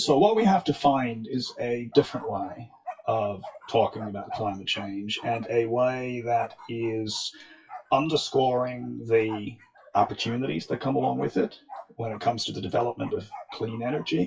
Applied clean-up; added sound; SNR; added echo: classical method WPE with log-MMSE.